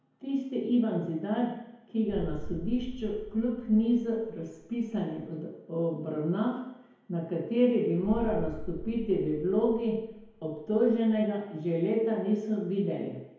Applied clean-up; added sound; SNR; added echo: none; Boom; 11 dB; reverberation time 1.0 s.